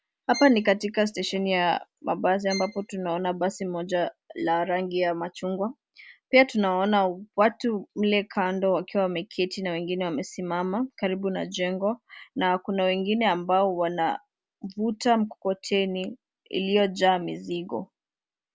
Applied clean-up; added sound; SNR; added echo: none; Bowed string instrument; 16 dB; none.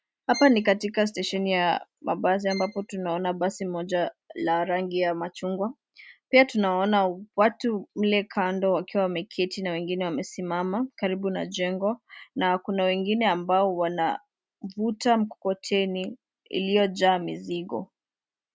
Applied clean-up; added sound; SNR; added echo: neural mask model RNNoise.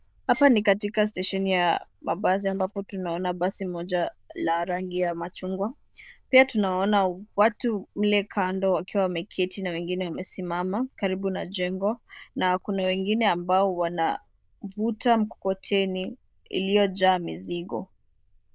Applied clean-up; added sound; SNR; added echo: neural diffusion model UNIVERSE++.